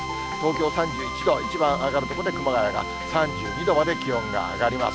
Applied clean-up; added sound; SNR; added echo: none; Drill; 8 dB; none.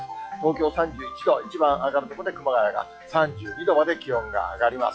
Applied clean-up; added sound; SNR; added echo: classical method log-MMSE.